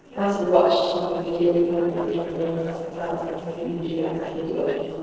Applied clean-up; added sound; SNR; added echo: neural separator model SepFormer DNS4.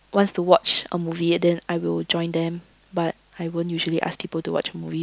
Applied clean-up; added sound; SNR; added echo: none; none; none; none.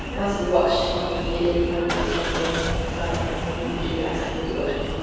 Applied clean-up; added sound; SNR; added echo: none; Engine starting / Car; 3 dB; reverberation time 2.2 s.